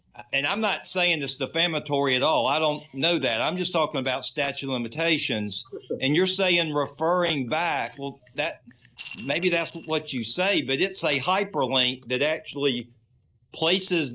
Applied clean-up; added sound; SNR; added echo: neural separator model SepFormer DNS4.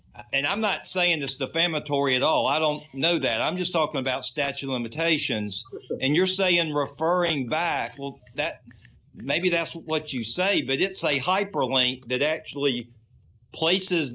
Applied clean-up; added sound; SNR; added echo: none; none; none; none.